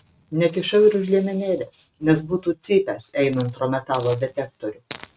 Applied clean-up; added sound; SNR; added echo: neural mask model RNNoise.